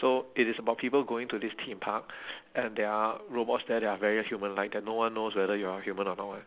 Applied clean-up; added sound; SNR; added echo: none; none; none; none.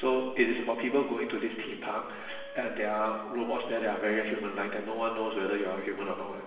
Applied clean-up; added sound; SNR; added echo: none; Wind instrument, woodwind instrument; 20 dB; reverberation time 1.2 s.